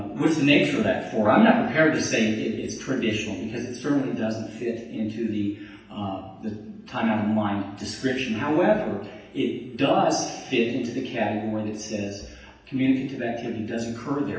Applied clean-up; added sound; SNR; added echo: none; none; none; reverberation time 0.9 s.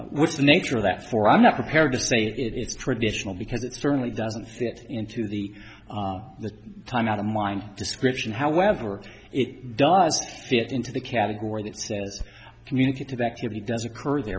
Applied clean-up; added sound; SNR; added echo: none; none; none; none.